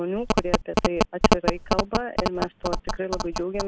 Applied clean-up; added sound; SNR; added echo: none; Telephone; -5 dB; none.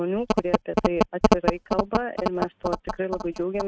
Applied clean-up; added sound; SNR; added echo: neural mask model RNNoise.